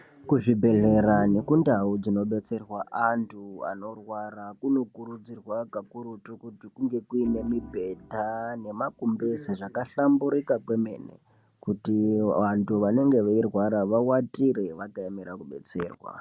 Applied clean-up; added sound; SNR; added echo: none; Organ; 18 dB; none.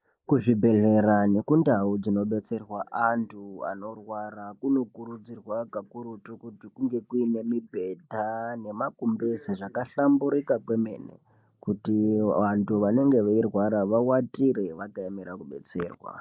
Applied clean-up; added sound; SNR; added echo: neural mask model Resemble Enhance denoiser.